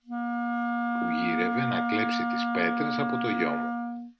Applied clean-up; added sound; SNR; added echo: none; Wind instrument, woodwind instrument; -5 dB; none.